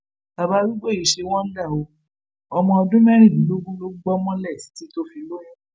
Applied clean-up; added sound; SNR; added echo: none; none; none; none.